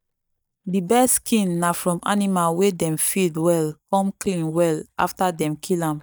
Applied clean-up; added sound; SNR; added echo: neural mask model DeepFilterNet 3.